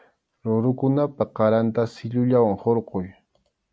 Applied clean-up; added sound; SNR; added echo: none; none; none; none.